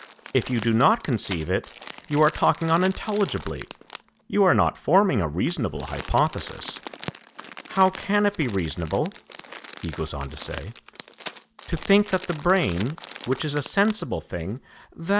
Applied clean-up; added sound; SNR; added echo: none; Crumpling, crinkling; 17 dB; none.